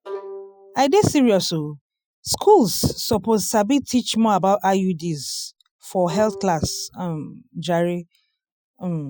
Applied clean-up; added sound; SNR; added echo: classical method Wiener filter.